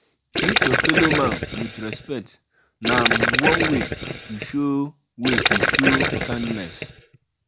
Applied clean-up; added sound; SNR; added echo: none; Gurgling; -3 dB; none.